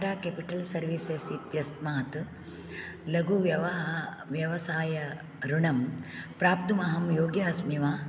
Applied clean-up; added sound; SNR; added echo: none; none; none; none.